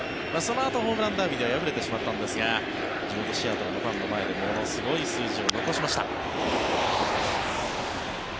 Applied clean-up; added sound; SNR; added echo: none; Motor vehicle (road); 6 dB; none.